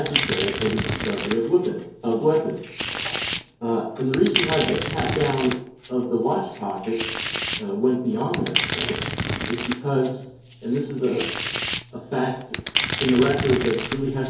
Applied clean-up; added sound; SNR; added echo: none; Domestic sounds, home sounds; 1 dB; reverberation time 2.4 s.